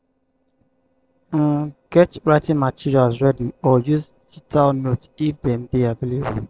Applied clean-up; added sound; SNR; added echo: neural separator model SepFormer DNS4.